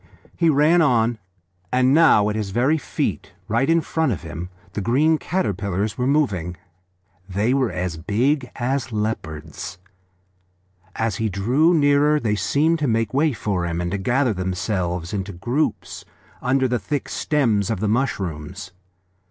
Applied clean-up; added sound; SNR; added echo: none; none; none; none.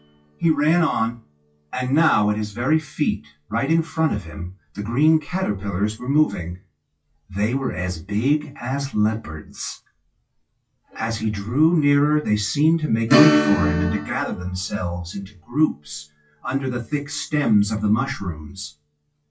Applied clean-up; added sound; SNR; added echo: classical method WPE with log-MMSE.